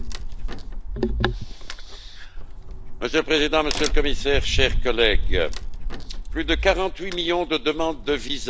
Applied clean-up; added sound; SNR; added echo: none; Crack; -1 dB; none.